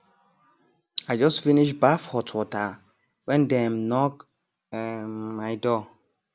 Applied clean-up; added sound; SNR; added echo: none; none; none; none.